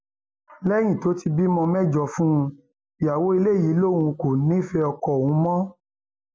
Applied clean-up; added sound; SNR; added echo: none; none; none; none.